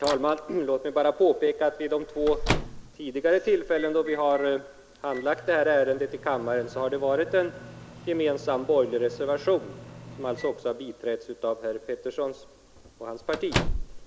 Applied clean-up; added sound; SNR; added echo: none; Microwave oven; 10 dB; none.